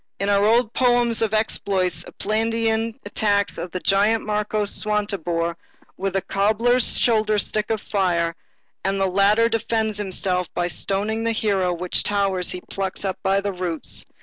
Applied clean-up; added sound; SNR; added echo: none; none; none; none.